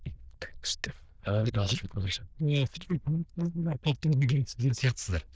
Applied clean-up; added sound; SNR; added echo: neural diffusion model UNIVERSE++.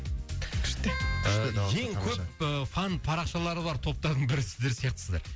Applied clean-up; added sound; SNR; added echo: none; Keyboard (musical); 13 dB; none.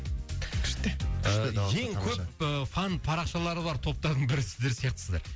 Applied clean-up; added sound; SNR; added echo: none; none; none; none.